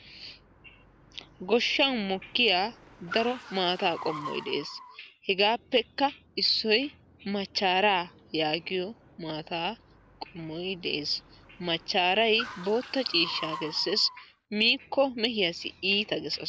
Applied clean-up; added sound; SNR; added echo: none; Car; 18 dB; none.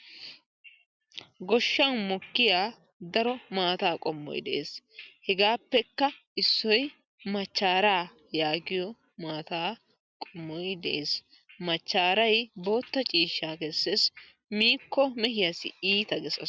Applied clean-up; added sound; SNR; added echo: none; none; none; none.